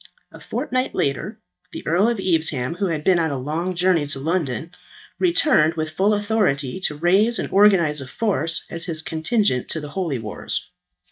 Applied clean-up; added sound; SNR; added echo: neural mask model DeepFilterNet 3.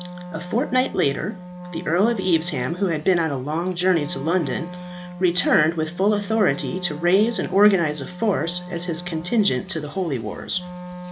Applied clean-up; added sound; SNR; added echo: none; Wind instrument, woodwind instrument; 13 dB; none.